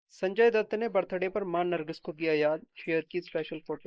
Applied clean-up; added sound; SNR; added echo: neural mask model Resemble Enhance denoiser.